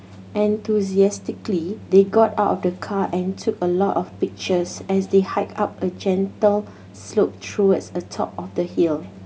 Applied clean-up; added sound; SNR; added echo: none; none; none; none.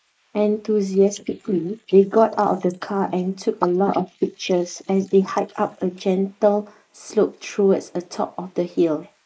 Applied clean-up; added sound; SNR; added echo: neural mask model Resemble Enhance denoiser.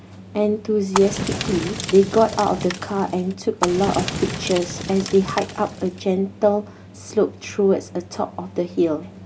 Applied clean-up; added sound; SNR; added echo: none; Fire; 8 dB; none.